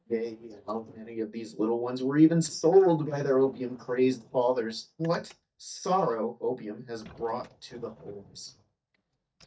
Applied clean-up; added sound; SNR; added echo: neural mask model DeepFilterNet 3.